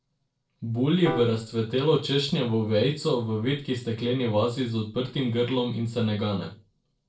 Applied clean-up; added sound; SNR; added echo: neural separator model SepFormer DNS4.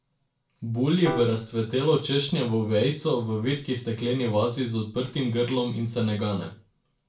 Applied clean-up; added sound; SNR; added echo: none; Piano; 12 dB; reverberation time 0.3 s.